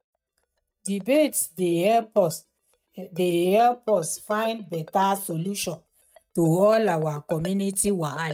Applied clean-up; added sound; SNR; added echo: neural mask model DeepFilterNet 3.